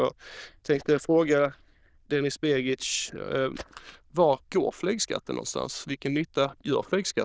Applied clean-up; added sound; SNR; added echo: neural diffusion model UNIVERSE++.